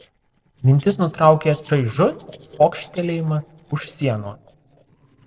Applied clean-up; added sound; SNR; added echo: neural separator model SepFormer DNS4.